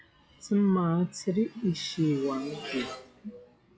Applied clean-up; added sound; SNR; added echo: classical method log-MMSE.